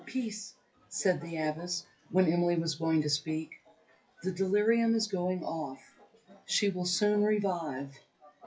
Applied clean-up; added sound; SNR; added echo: classical method WPE with log-MMSE.